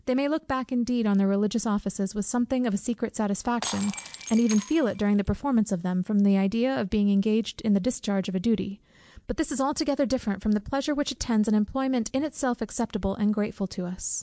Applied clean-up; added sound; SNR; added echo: none; Shatter; 13 dB; none.